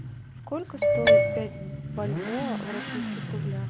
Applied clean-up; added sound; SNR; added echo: none; Motorcycle / Accelerating, revving, vroom; 12 dB; none.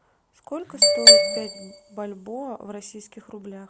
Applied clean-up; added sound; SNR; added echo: none; none; none; none.